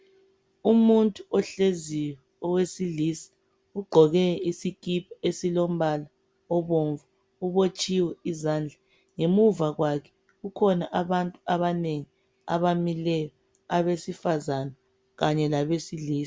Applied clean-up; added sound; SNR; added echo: none; none; none; none.